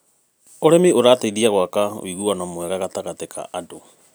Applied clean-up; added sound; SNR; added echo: none; none; none; none.